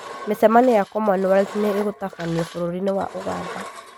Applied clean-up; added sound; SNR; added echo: none; Engine; 15 dB; none.